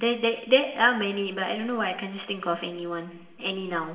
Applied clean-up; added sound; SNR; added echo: none; none; none; reverberation time 1.9 s.